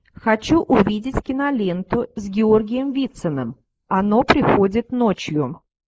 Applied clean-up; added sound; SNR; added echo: neural mask model Resemble Enhance denoiser.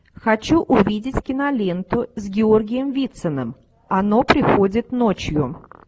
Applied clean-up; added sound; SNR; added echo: none; none; none; none.